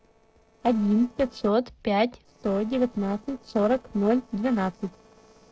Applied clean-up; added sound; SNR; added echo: neural separator model SepFormer DNS4.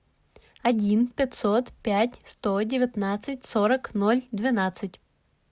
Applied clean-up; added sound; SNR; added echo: none; none; none; none.